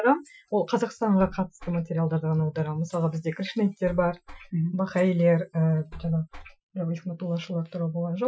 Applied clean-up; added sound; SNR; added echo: classical method Wiener filter.